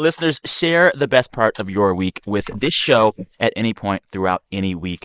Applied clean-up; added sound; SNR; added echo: neural mask model Resemble Enhance denoiser.